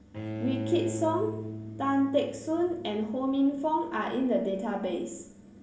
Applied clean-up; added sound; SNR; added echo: none; Bowed string instrument; 10 dB; reverberation time 0.5 s.